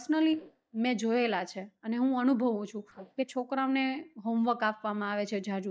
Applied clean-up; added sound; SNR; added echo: neural mask model DeepFilterNet 3.